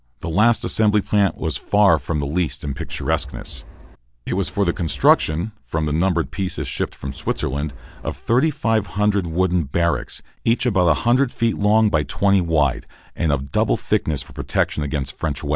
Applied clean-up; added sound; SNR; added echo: none; Wind; 17 dB; none.